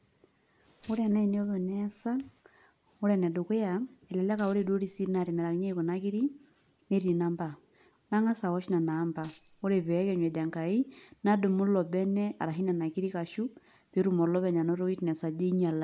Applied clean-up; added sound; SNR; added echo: none; Tambourine; 16 dB; none.